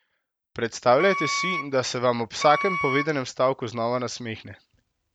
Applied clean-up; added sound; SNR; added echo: none; Wind instrument, woodwind instrument; 5 dB; none.